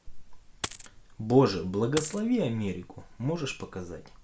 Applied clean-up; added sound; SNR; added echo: none; Coin (dropping); 10 dB; none.